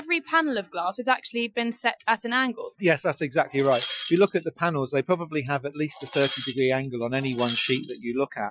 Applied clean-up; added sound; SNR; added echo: classical method Wiener filter.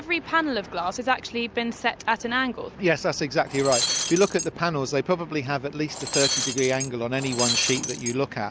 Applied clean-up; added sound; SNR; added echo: none; Shatter; 2 dB; none.